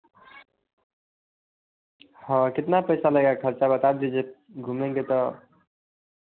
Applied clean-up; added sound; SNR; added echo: none; none; none; none.